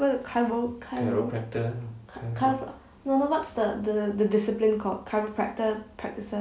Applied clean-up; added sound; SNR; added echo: none; none; none; none.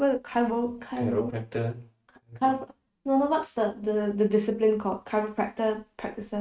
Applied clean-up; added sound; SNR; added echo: neural mask model RNNoise.